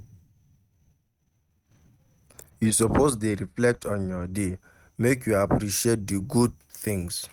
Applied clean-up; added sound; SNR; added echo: neural mask model RNNoise.